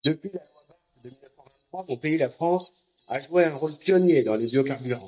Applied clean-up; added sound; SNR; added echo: neural mask model DeepFilterNet 3.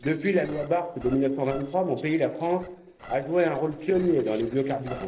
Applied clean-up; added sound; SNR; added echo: neural separator model SepFormer DNS4.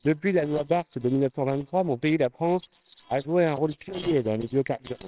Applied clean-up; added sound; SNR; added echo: neural separator model SepFormer WHAMR!.